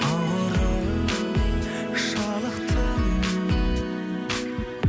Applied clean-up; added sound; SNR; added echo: none; Wind instrument, woodwind instrument; 10 dB; none.